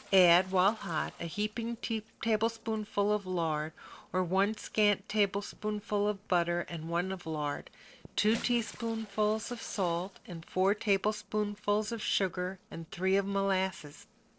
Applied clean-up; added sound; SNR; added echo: neural separator model SepFormer DNS4.